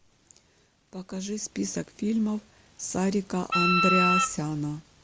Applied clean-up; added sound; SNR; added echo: none; Wind instrument, woodwind instrument; -5 dB; none.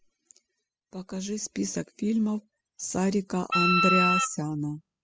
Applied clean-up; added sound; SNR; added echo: classical method spectral subtraction.